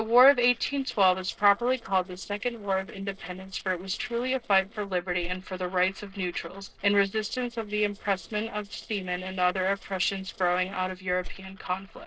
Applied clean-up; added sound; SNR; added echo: neural separator model SepFormer DNS4.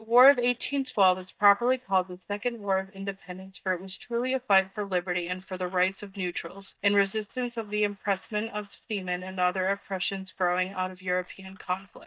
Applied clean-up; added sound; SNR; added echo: neural mask model DeepFilterNet 3.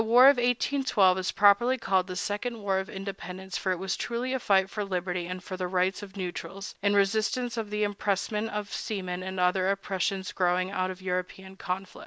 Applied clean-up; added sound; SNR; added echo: none; none; none; none.